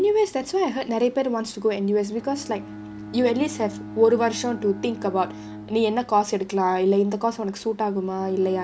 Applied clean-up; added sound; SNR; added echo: none; Bowed string instrument; 17 dB; none.